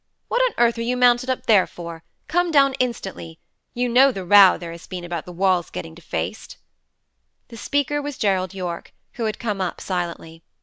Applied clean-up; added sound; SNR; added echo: none; none; none; none.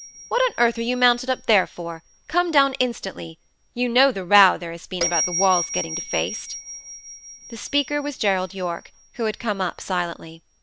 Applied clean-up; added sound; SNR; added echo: none; Bell; 11 dB; none.